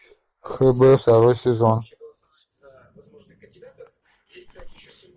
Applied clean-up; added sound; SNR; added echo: neural mask model Resemble Enhance denoiser.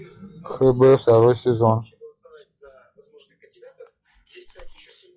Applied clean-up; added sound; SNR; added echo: classical method log-MMSE.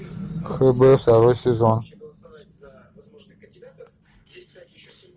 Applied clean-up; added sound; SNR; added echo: none; none; none; none.